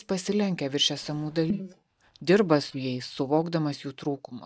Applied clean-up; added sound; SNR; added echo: neural mask model DeepFilterNet 3.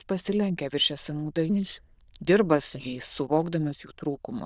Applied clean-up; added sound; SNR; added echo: neural diffusion model UNIVERSE++.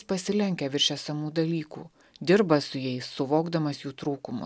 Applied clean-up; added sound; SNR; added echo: none; none; none; none.